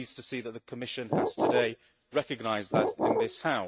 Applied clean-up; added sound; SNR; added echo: neural mask model RNNoise.